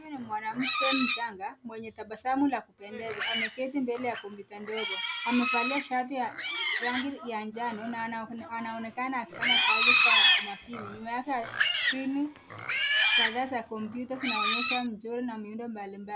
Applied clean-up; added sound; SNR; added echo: none; Livestock, farm animals, working animals; -3 dB; none.